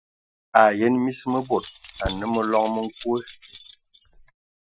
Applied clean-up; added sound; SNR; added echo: classical method Wiener filter.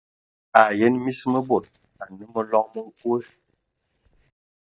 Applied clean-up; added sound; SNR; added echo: neural mask model DeepFilterNet 3.